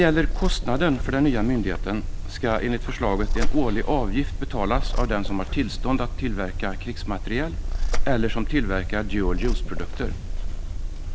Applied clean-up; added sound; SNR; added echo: none; Purr; -2 dB; none.